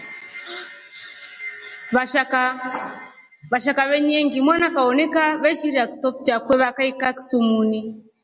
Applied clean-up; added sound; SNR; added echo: none; none; none; none.